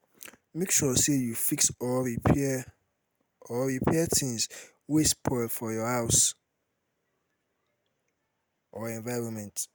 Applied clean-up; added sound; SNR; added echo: none; none; none; none.